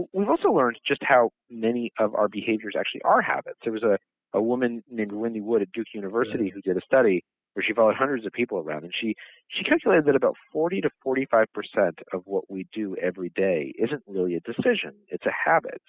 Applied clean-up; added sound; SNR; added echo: classical method spectral subtraction.